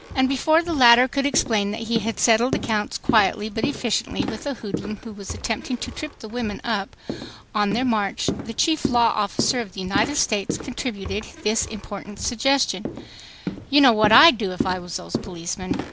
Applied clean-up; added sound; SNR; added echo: none; Walk, footsteps; 9 dB; none.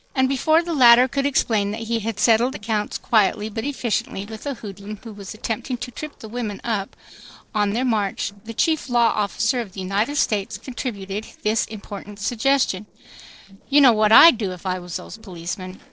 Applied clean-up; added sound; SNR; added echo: neural separator model SepFormer DNS4.